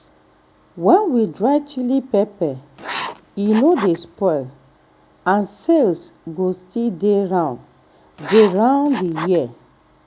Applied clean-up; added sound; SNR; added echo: none; Writing; 12 dB; none.